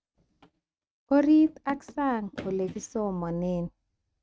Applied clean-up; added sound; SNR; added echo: neural mask model RNNoise.